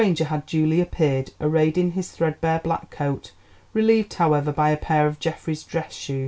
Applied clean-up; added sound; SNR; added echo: none; none; none; none.